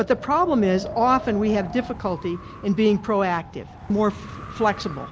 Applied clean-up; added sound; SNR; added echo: none; Wind; 14 dB; none.